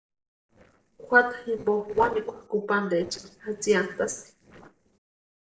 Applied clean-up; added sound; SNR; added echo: neural separator model SepFormer DNS4.